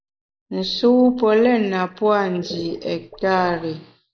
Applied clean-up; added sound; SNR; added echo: neural mask model Resemble Enhance denoiser.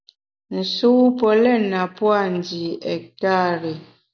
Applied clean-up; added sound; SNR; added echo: none; none; none; none.